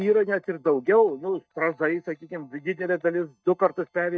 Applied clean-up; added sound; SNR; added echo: neural mask model DeepFilterNet 3.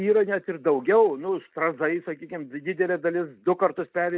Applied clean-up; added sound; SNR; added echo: neural mask model Resemble Enhance denoiser.